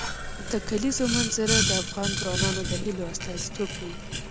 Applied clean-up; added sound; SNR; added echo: none; Boiling; -1 dB; none.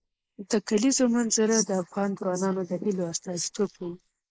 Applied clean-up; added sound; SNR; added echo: neural mask model Resemble Enhance denoiser.